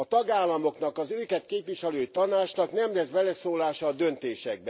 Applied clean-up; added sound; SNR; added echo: none; none; none; none.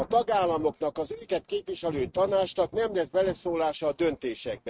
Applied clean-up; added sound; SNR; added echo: neural mask model RNNoise.